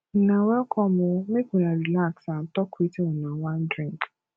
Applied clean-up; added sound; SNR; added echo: none; none; none; none.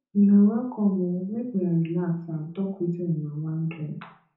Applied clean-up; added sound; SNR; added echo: none; none; none; reverberation time 0.5 s.